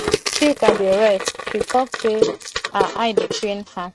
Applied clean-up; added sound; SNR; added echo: neural mask model RNNoise.